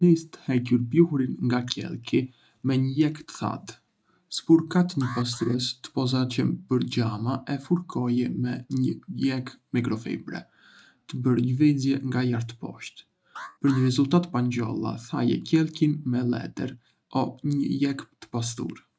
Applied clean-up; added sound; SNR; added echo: neural mask model RNNoise.